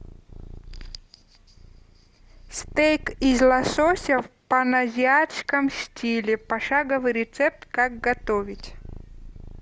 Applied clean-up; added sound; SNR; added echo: none; Purr; 17 dB; none.